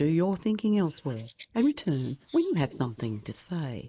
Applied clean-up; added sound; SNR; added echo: neural mask model Resemble Enhance denoiser.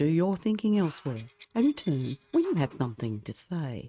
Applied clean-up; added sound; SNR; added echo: neural mask model RNNoise.